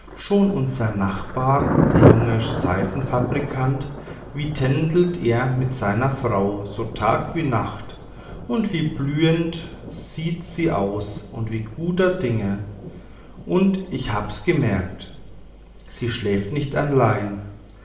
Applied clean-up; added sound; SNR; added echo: none; Thunder; 5 dB; reverberation time 0.9 s.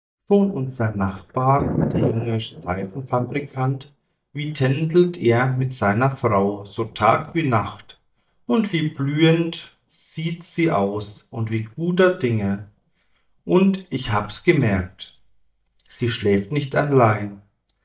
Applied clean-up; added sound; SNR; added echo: neural mask model DeepFilterNet 3.